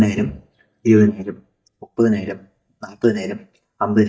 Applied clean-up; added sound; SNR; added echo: neural mask model DeepFilterNet 3.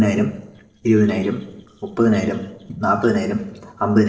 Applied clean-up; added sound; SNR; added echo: neural separator model SepFormer DNS4.